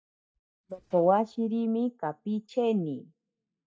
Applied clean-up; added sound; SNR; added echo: neural mask model DeepFilterNet 3.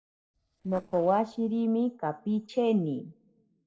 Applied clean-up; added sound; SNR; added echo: neural separator model SepFormer DNS4.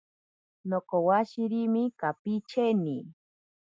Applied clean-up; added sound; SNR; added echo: none; none; none; none.